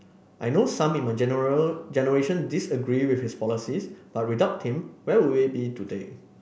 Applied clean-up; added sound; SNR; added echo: none; none; none; none.